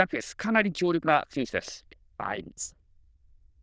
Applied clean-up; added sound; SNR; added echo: neural diffusion model UNIVERSE++.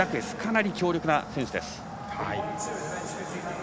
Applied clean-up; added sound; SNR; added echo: none; none; none; none.